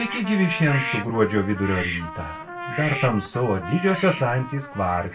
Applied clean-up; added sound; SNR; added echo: none; Trumpet; 12 dB; reverberation time 0.2 s.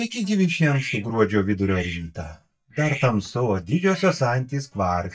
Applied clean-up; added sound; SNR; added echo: neural mask model DeepFilterNet 3.